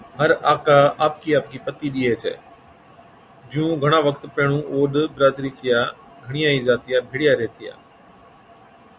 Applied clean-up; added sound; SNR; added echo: none; none; none; none.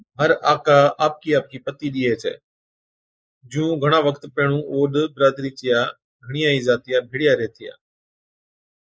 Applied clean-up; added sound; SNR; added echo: neural mask model Resemble Enhance denoiser.